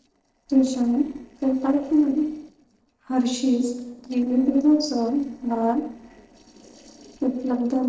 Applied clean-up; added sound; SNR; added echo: neural separator model SepFormer DNS4.